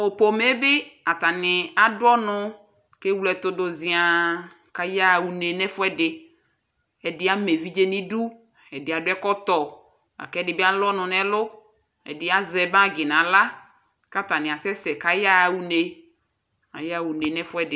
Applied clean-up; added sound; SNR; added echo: none; none; none; none.